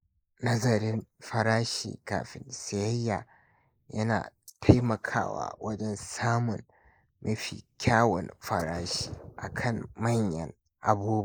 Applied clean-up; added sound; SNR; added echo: neural mask model Resemble Enhance denoiser.